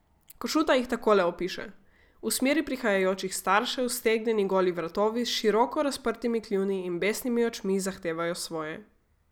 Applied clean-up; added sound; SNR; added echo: none; none; none; none.